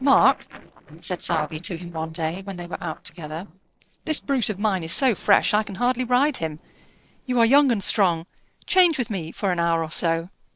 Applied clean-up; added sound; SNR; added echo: neural separator model SepFormer DNS4.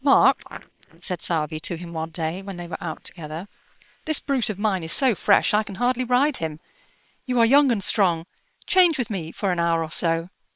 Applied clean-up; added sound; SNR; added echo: neural separator model SepFormer WHAM!.